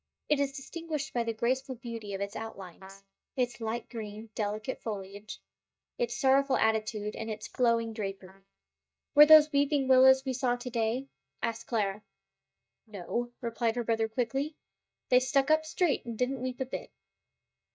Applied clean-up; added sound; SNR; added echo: neural mask model DeepFilterNet 3.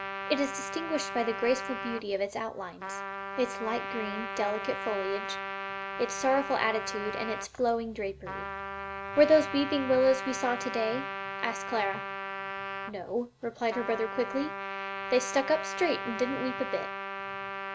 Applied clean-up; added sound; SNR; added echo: none; Trumpet; 6 dB; none.